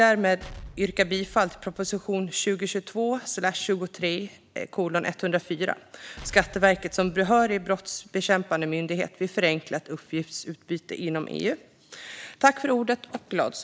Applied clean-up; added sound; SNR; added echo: none; Explosion; 19 dB; none.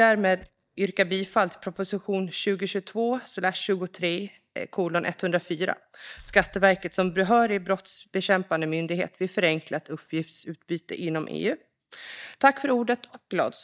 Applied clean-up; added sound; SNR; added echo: neural mask model DeepFilterNet 3.